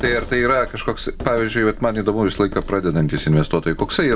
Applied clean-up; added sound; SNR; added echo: none; Coin (dropping); 12 dB; reverberation time 0.2 s.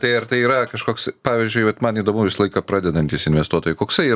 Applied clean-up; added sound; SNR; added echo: none; none; none; none.